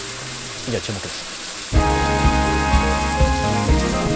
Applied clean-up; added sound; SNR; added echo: none; Bathtub (filling or washing); 11 dB; none.